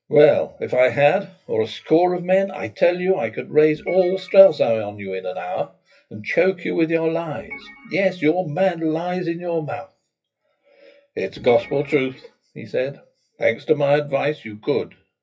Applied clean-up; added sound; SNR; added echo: classical method WPE with log-MMSE.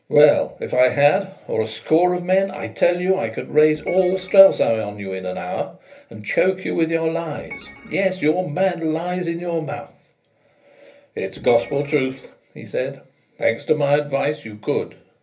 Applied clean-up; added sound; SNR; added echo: none; Organ; 19 dB; reverberation time 0.3 s.